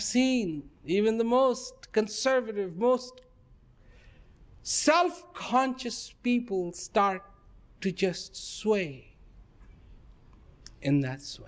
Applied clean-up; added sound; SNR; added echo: none; none; none; none.